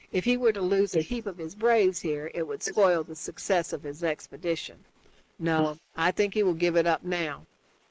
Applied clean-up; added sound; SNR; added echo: neural mask model Resemble Enhance denoiser.